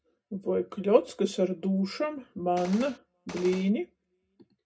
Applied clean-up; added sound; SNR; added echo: none; Gunshot, gunfire; 14 dB; reverberation time 0.2 s.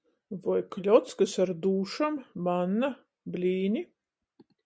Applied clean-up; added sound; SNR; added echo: none; none; none; none.